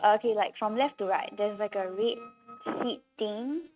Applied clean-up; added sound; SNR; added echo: neural mask model RNNoise.